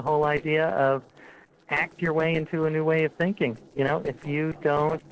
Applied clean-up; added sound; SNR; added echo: neural separator model SepFormer DNS4.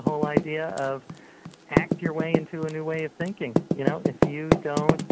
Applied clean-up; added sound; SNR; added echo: none; Typing; -4 dB; none.